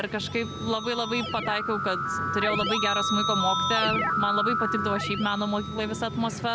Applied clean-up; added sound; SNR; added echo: none; Keyboard (musical); 1 dB; none.